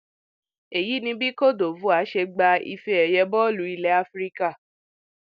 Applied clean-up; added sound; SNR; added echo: none; none; none; none.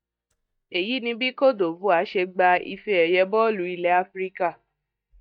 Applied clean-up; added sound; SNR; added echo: neural mask model DeepFilterNet 3.